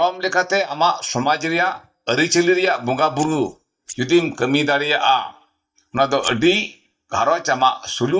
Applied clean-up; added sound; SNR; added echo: neural mask model DeepFilterNet 3.